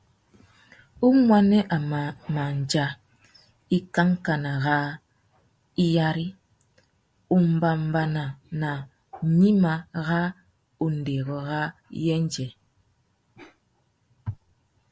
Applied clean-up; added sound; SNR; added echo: none; none; none; none.